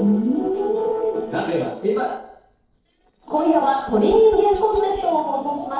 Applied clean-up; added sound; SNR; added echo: neural separator model SepFormer DNS4.